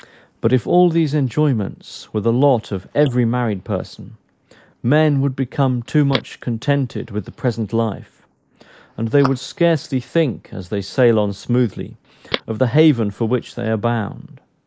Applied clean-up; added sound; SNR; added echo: neural mask model Resemble Enhance denoiser.